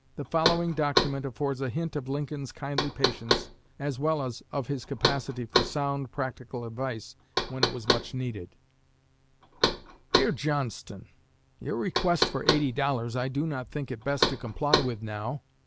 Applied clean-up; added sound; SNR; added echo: none; Knock; 1 dB; none.